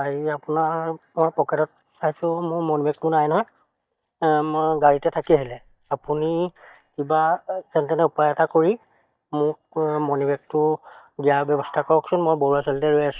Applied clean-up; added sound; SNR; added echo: neural mask model DeepFilterNet 3.